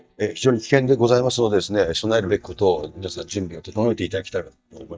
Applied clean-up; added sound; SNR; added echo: neural mask model DeepFilterNet 3.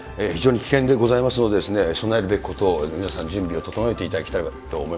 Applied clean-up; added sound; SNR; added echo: none; none; none; none.